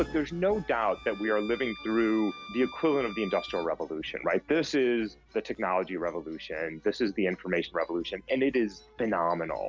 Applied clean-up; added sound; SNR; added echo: none; Bowed string instrument; 17 dB; none.